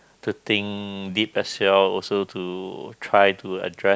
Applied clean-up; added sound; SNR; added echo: none; none; none; none.